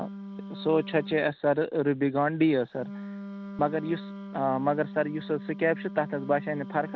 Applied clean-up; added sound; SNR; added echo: none; Wind instrument, woodwind instrument; 12 dB; none.